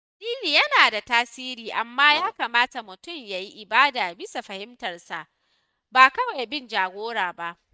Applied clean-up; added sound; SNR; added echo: neural mask model RNNoise.